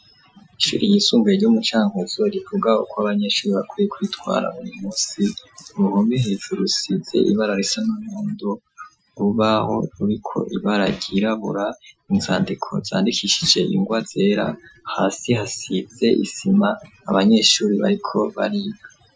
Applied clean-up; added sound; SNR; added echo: classical method Wiener filter.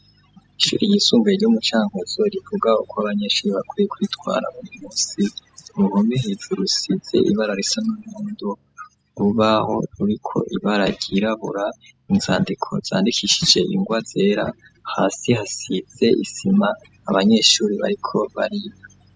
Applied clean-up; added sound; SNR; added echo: classical method spectral subtraction.